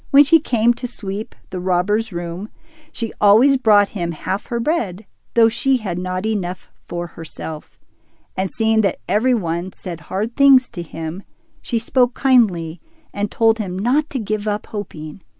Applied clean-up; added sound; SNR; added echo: none; none; none; none.